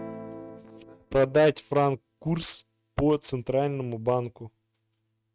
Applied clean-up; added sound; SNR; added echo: neural mask model RNNoise.